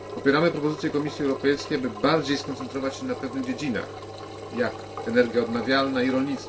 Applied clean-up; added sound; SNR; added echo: none; Engine; 12 dB; reverberation time 0.2 s.